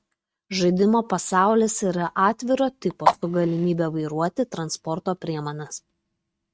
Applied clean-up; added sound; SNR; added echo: neural mask model RNNoise.